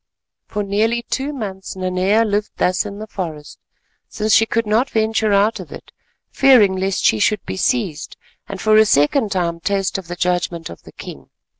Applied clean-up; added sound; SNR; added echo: none; none; none; none.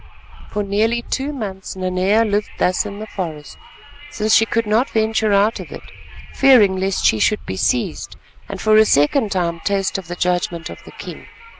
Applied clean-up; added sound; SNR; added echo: none; Wind; 17 dB; none.